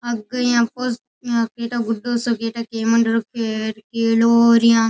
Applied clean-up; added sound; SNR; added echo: none; none; none; none.